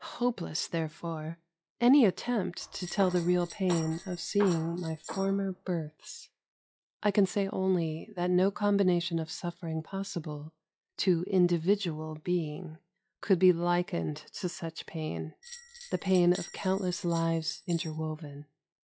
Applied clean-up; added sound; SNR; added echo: classical method log-MMSE.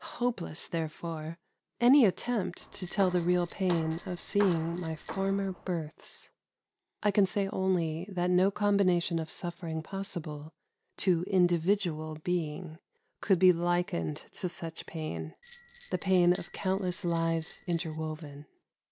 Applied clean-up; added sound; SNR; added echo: none; Hammer + Bell; 14 dB; none.